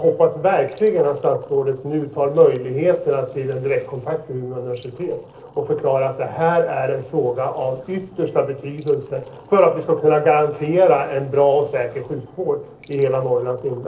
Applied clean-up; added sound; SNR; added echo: neural separator model SepFormer DNS4.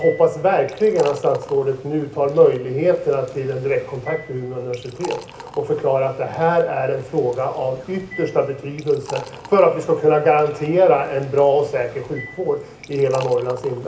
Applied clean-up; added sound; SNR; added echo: none; Liquid; 20 dB; reverberation time 0.3 s.